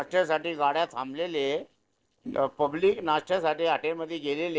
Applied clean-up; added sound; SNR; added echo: neural separator model SepFormer DNS4.